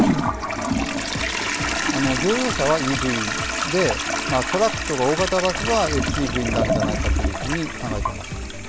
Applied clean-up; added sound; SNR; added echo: none; Toilet flush; 0 dB; none.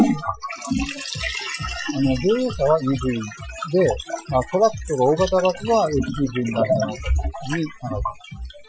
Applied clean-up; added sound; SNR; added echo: classical method Wiener filter.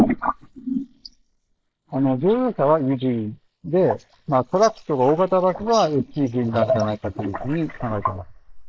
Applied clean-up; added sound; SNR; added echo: neural mask model Resemble Enhance denoiser.